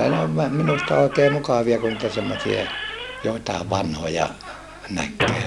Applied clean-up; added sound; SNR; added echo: none; Squeak / Slam; 8 dB; none.